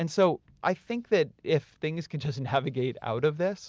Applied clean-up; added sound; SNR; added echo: none; none; none; none.